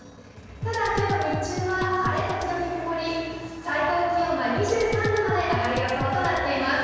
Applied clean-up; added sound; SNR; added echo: neural separator model SepFormer DNS4.